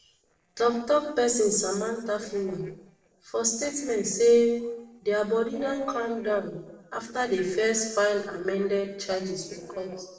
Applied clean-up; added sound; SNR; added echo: neural separator model SepFormer DNS4.